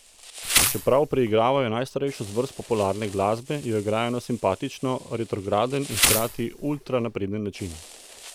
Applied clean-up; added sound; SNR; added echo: none; Insect; 6 dB; none.